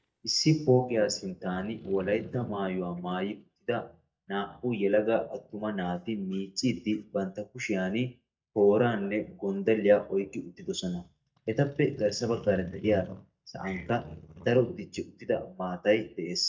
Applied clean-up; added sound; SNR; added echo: neural mask model DeepFilterNet 3.